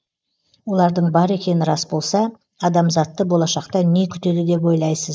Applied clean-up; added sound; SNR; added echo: neural mask model Resemble Enhance denoiser.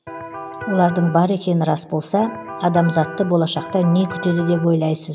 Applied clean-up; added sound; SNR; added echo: none; Electric guitar; 12 dB; none.